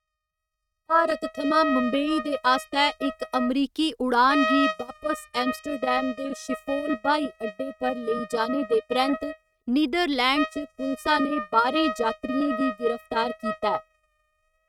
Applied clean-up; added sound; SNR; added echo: neural mask model RNNoise.